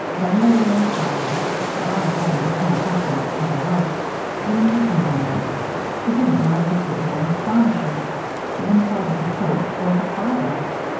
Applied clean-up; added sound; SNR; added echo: none; Wind; 3 dB; reverberation time 0.9 s.